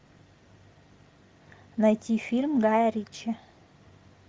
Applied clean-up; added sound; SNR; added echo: none; none; none; none.